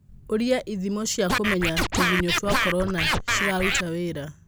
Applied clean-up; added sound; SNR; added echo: none; Scratching (performance technique); -2 dB; none.